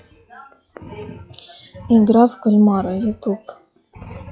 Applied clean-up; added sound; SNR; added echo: classical method log-MMSE.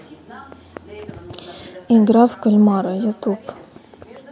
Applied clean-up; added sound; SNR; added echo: none; none; none; none.